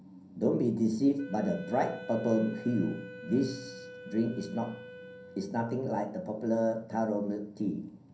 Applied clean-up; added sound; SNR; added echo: none; Wind instrument, woodwind instrument; 17 dB; reverberation time 0.6 s.